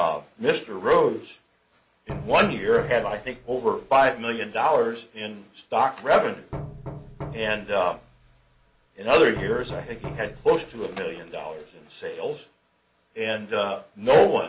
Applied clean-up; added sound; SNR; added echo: none; Knock; 15 dB; none.